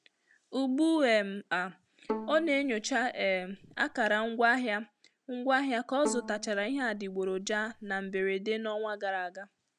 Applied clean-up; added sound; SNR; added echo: none; Bowed string instrument; 12 dB; none.